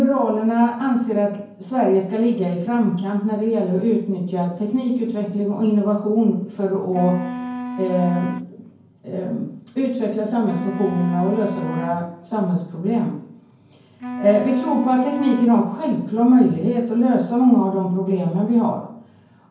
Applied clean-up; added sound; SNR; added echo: none; Wind instrument, woodwind instrument; 11 dB; reverberation time 0.9 s.